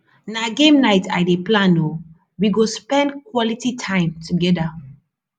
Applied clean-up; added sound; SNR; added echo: none; none; none; none.